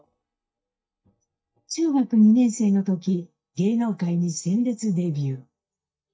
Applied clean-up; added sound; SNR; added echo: neural mask model DeepFilterNet 3.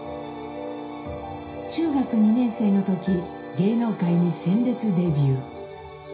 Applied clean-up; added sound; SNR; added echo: none; Brass instrument; 17 dB; reverberation time 0.5 s.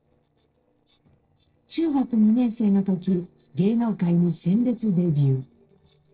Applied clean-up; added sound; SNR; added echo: neural separator model SepFormer DNS4.